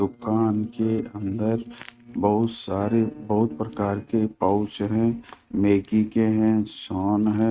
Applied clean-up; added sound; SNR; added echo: neural mask model RNNoise.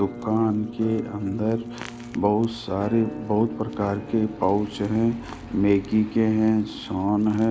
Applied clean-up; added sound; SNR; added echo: none; Musical instrument; 15 dB; none.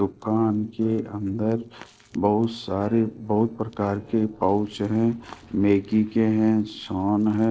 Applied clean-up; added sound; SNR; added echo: neural separator model SepFormer DNS4.